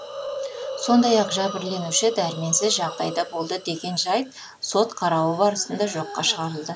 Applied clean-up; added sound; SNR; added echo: none; Hiss; 13 dB; none.